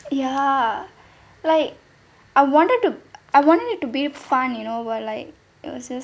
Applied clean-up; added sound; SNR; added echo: none; none; none; none.